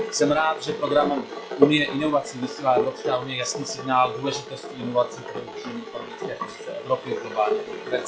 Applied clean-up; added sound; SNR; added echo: classical method log-MMSE.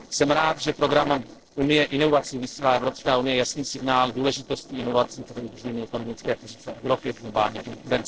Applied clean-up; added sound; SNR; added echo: neural separator model SepFormer DNS4.